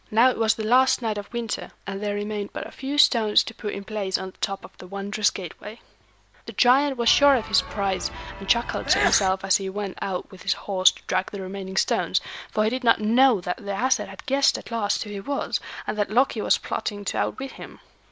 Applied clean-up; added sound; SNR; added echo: none; Sneeze / Church bell; 6 dB; none.